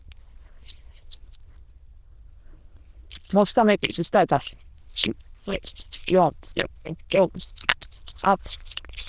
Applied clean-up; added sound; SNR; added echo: neural diffusion model UNIVERSE++.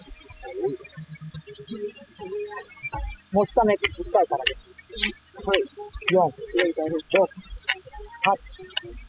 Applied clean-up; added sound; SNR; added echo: classical method spectral subtraction.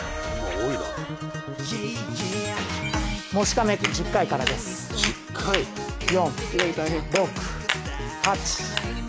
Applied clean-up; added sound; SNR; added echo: none; none; none; none.